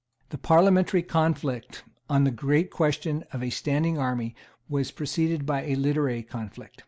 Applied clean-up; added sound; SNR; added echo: none; none; none; none.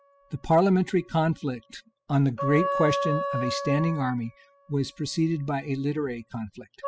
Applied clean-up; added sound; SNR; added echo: classical method spectral subtraction.